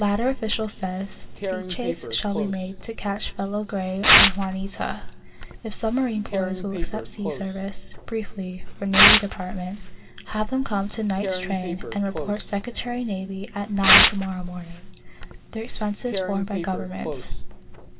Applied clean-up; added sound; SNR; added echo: none; Tearing; 0 dB; reverberation time 3.0 s.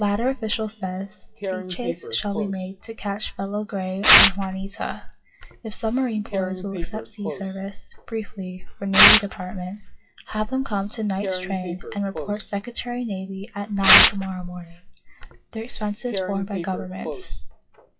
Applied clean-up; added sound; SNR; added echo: classical method WPE with log-MMSE.